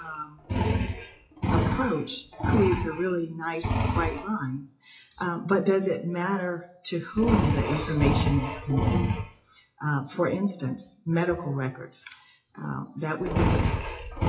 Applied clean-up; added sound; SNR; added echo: classical method WPE with log-MMSE.